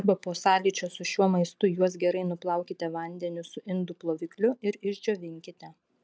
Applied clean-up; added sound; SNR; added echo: none; none; none; none.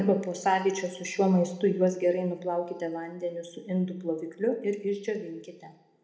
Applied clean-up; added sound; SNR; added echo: none; none; none; reverberation time 0.7 s.